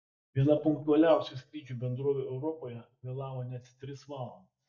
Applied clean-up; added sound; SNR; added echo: neural mask model DeepFilterNet 3.